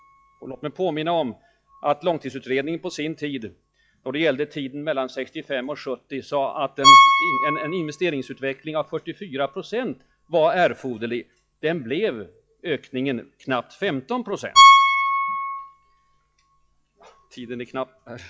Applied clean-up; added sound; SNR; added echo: classical method log-MMSE.